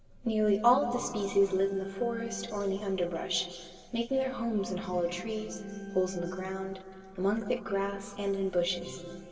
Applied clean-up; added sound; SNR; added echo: none; Organ; 16 dB; reverberation time 2.2 s.